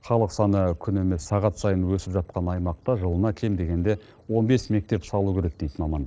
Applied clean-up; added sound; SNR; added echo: neural separator model SepFormer DNS4.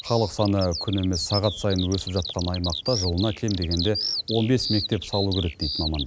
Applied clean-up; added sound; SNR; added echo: none; Bird vocalization, bird call, bird song; 7 dB; none.